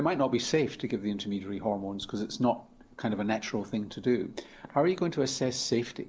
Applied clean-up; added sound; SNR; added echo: none; none; none; none.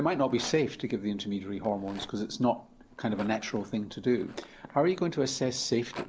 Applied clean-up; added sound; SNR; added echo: none; Rattle; 20 dB; none.